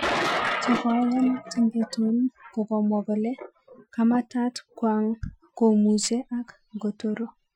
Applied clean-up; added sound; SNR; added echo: classical method Wiener filter.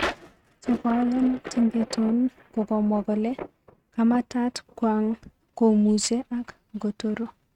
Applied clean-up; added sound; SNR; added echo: neural mask model RNNoise.